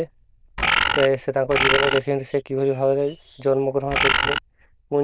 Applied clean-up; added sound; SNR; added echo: neural diffusion model UNIVERSE++.